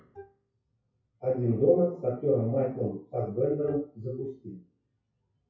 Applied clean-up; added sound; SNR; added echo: classical method WPE with log-MMSE.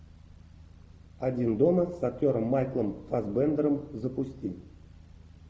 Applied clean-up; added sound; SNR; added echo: none; none; none; none.